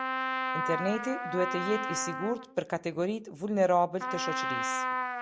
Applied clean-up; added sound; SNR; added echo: none; Trumpet; 2 dB; none.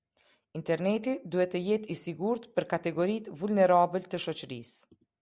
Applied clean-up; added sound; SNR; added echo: none; none; none; none.